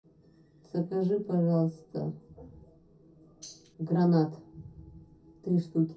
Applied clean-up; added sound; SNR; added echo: none; Tambourine; 18 dB; reverberation time 0.3 s.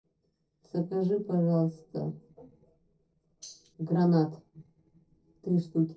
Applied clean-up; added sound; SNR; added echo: neural separator model SepFormer DNS4.